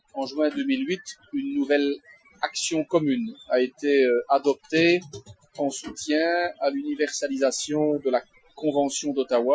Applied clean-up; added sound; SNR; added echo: classical method Wiener filter.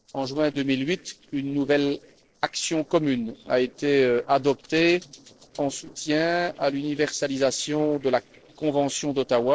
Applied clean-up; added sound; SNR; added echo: neural separator model SepFormer DNS4.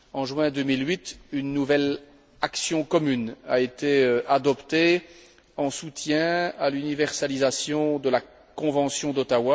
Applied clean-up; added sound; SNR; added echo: none; none; none; none.